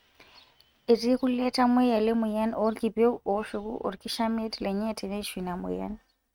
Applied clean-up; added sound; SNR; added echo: neural mask model RNNoise.